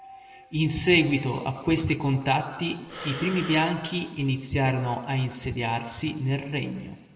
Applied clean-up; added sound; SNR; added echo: none; Breathing; 12 dB; reverberation time 1.3 s.